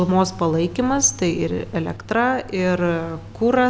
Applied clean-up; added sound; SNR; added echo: none; none; none; none.